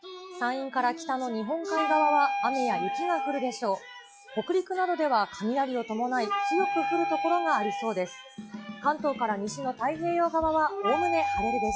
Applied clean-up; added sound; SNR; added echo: classical method log-MMSE.